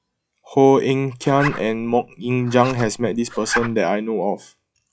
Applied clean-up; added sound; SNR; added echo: classical method log-MMSE.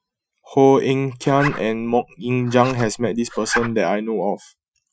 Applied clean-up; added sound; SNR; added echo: classical method Wiener filter.